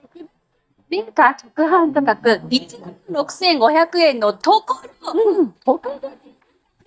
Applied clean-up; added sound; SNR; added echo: neural mask model DeepFilterNet 3.